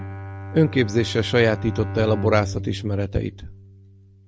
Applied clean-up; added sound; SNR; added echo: none; Bowed string instrument; 9 dB; none.